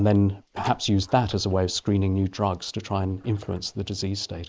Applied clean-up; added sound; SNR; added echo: neural mask model Resemble Enhance denoiser.